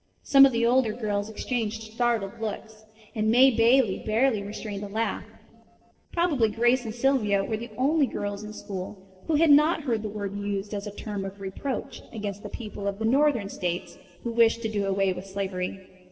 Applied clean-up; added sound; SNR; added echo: neural separator model SepFormer DNS4.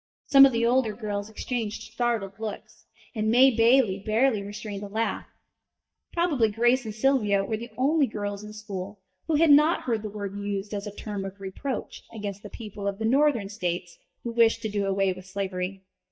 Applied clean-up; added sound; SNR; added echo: neural mask model DeepFilterNet 3.